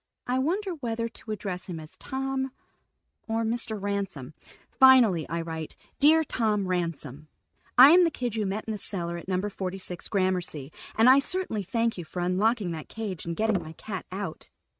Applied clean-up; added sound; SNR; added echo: neural mask model RNNoise.